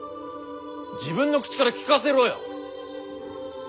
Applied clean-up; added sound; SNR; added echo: none; none; none; none.